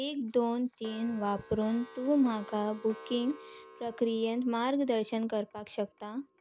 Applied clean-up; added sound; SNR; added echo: none; Clock; 20 dB; none.